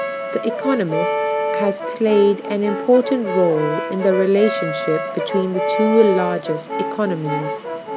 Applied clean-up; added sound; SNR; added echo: none; Brass instrument; 4 dB; none.